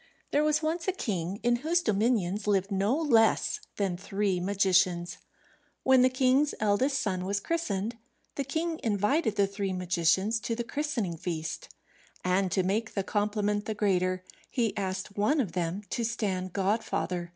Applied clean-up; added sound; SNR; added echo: none; none; none; none.